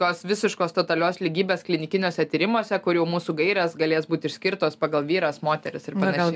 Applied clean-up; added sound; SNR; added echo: none; none; none; none.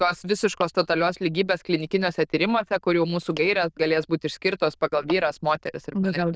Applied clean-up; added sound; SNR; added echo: neural diffusion model UNIVERSE++.